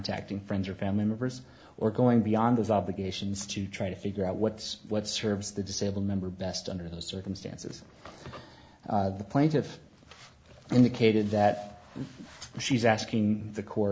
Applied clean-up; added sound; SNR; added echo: none; none; none; none.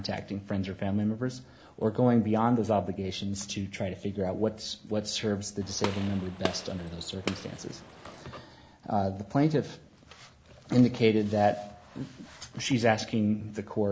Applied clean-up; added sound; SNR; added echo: none; Gunshot, gunfire; 9 dB; none.